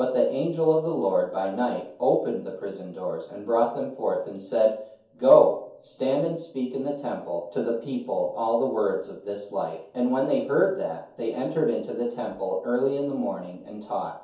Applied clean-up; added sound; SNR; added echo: none; none; none; reverberation time 0.6 s.